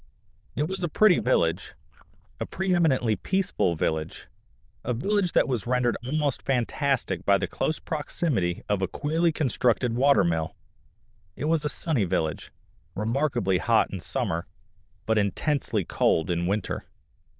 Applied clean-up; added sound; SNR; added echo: neural diffusion model UNIVERSE++.